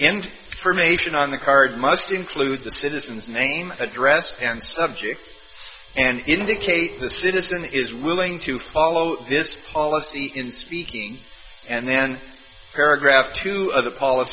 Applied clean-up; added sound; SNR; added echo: none; Dishes, pots, and pans; 16 dB; none.